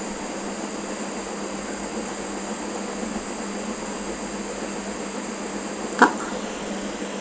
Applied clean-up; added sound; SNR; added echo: none; none; none; none.